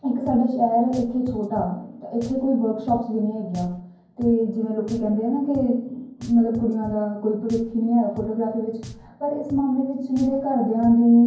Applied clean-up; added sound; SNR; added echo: none; Drum; 19 dB; reverberation time 0.9 s.